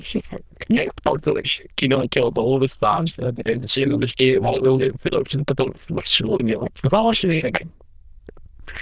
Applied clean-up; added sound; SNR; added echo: neural diffusion model UNIVERSE++.